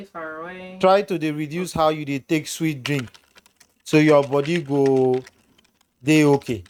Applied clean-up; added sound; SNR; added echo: neural mask model RNNoise.